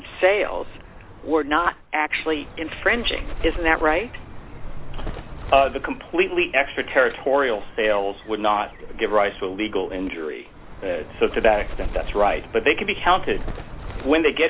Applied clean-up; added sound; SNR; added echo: none; Bird; 10 dB; none.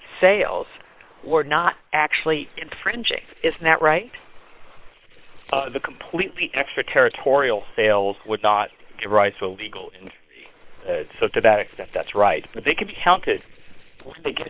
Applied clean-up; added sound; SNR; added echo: neural separator model SepFormer WHAM!.